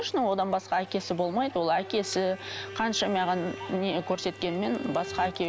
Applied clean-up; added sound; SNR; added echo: none; Bowed string instrument + Crowd; 15 dB; none.